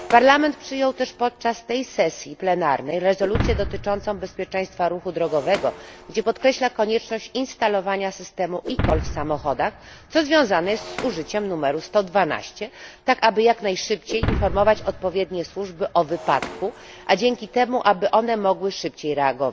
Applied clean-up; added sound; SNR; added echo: none; Shatter; 11 dB; none.